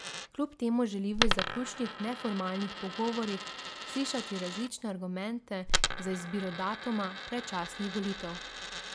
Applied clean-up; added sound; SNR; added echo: none; Coin (dropping); 1 dB; none.